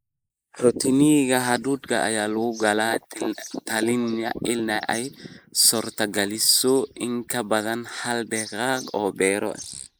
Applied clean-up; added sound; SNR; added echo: neural mask model Resemble Enhance denoiser.